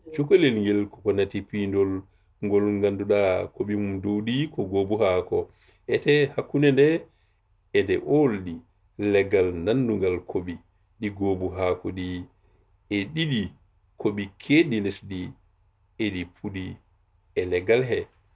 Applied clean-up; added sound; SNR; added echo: none; none; none; none.